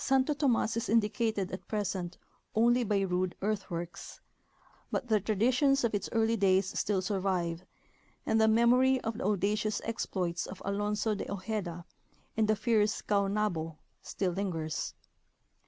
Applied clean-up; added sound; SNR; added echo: none; none; none; none.